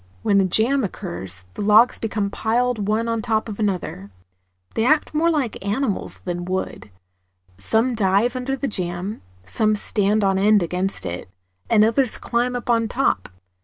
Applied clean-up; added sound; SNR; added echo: none; none; none; none.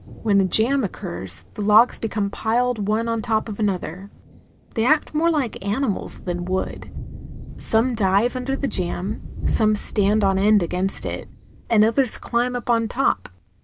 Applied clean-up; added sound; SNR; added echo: none; Thunder; 11 dB; none.